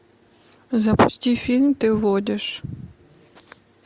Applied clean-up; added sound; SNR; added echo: none; none; none; none.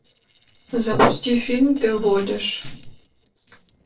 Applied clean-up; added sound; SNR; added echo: neural separator model SepFormer DNS4.